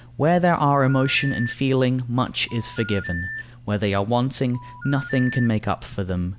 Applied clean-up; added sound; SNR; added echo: none; Telephone; 14 dB; none.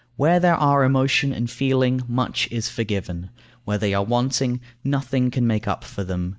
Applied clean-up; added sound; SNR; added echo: neural mask model DeepFilterNet 3.